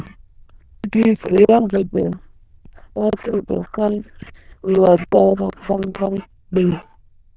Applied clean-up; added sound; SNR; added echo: neural diffusion model UNIVERSE++.